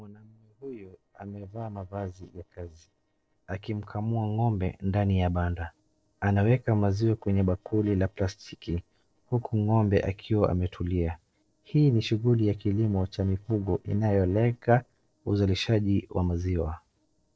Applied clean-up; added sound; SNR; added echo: neural separator model SepFormer DNS4.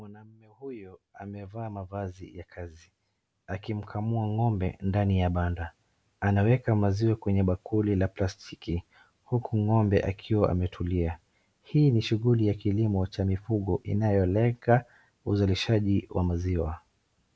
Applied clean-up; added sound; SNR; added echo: none; none; none; none.